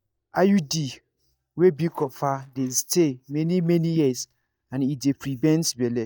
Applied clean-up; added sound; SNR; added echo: neural mask model DeepFilterNet 3.